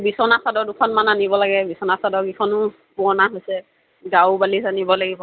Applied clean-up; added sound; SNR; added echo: none; none; none; none.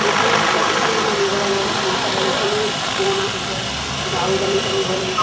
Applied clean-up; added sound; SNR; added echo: none; Aircraft; -4 dB; reverberation time 0.5 s.